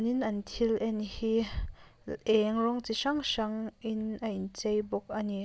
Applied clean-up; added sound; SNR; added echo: none; none; none; none.